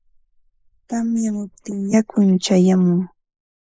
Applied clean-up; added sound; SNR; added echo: neural mask model Resemble Enhance denoiser.